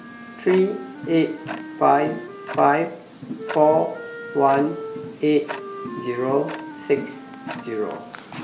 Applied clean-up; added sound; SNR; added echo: none; Tick-tock + Wind instrument, woodwind instrument; 11 dB; none.